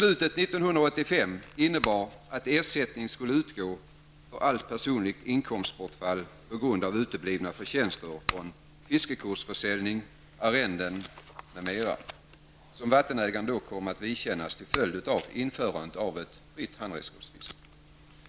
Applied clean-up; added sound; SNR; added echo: none; Packing tape, duct tape; 16 dB; none.